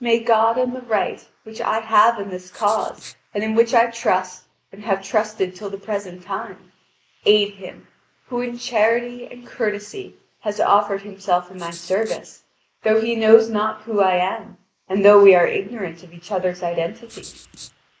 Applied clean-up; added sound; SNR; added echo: neural mask model Resemble Enhance denoiser.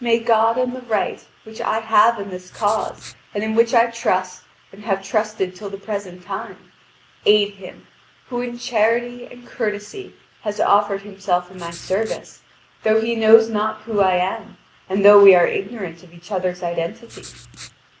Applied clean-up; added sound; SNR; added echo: none; Writing; 20 dB; none.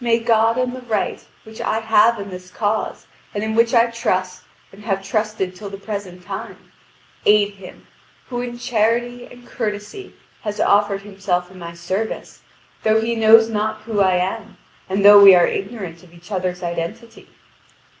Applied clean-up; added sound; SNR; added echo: none; none; none; none.